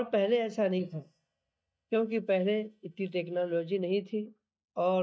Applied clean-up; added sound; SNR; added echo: neural mask model DeepFilterNet 3.